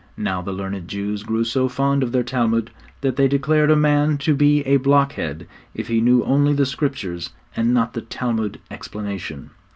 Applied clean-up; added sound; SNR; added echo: none; none; none; none.